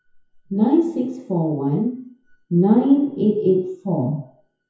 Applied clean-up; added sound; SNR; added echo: classical method WPE with log-MMSE.